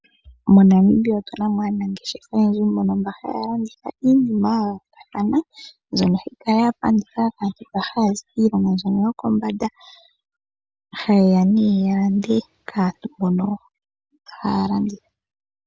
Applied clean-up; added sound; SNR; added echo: none; none; none; none.